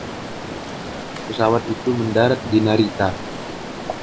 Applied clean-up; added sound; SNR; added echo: none; Stream; 9 dB; none.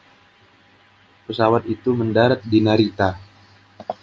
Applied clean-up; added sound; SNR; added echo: none; none; none; none.